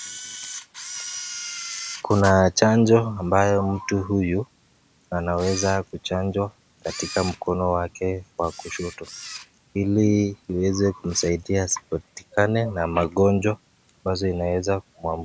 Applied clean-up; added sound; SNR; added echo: none; Camera; 17 dB; none.